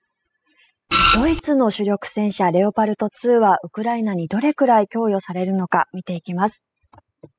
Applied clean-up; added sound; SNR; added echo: classical method spectral subtraction.